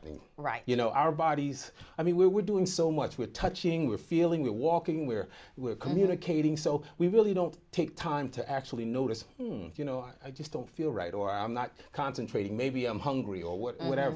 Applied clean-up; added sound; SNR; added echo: none; none; none; none.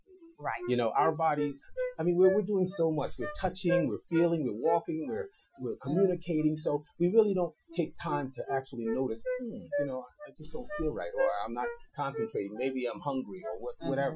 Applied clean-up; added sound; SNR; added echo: classical method Wiener filter.